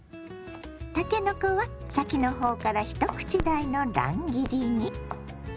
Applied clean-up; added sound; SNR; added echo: none; Crackle; 13 dB; none.